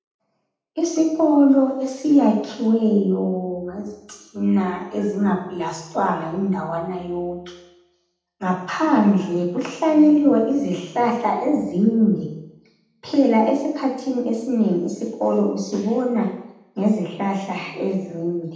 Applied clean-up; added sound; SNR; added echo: none; none; none; reverberation time 0.8 s.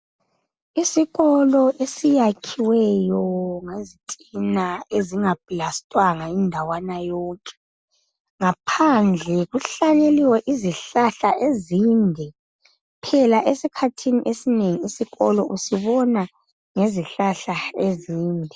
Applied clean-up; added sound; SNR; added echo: none; none; none; none.